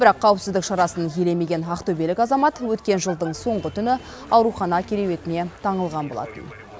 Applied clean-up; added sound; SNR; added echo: none; none; none; none.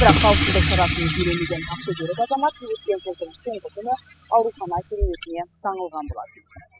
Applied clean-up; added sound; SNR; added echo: classical method spectral subtraction.